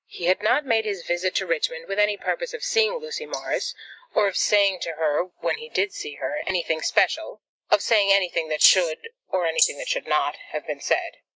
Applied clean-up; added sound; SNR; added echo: neural mask model Resemble Enhance denoiser.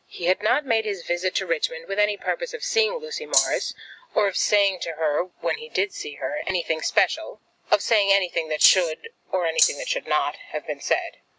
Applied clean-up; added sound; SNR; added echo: none; Rattle (instrument); -1 dB; none.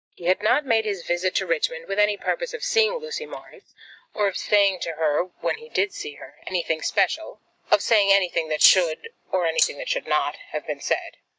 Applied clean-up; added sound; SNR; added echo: neural mask model DeepFilterNet 3.